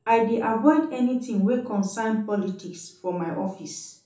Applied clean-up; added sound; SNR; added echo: none; none; none; reverberation time 0.8 s.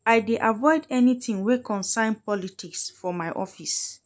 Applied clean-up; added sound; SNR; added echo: none; none; none; none.